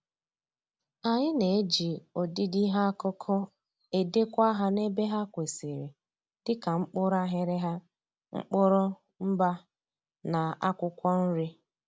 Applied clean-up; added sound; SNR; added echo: none; none; none; none.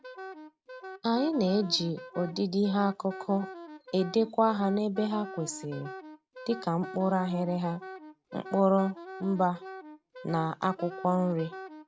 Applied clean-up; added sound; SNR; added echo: none; Wind instrument, woodwind instrument; 14 dB; none.